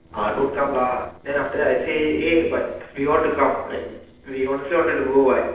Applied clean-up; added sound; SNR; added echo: neural separator model SepFormer DNS4.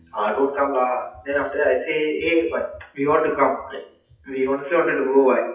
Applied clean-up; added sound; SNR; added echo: classical method WPE with log-MMSE.